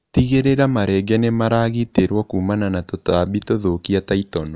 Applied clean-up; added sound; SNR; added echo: none; none; none; none.